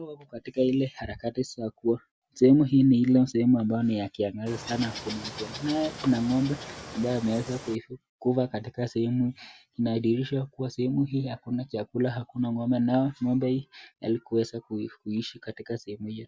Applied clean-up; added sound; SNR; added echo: none; Water / Bird; 13 dB; none.